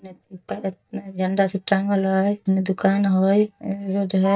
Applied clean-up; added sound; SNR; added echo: neural mask model DeepFilterNet 3.